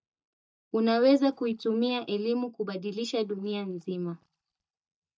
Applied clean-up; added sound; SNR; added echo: neural mask model DeepFilterNet 3.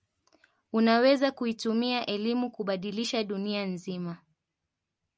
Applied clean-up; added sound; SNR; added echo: none; none; none; none.